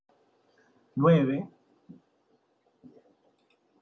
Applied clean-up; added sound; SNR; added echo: none; none; none; none.